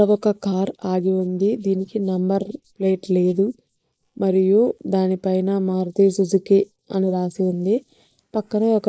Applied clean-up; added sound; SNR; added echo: neural mask model Resemble Enhance denoiser.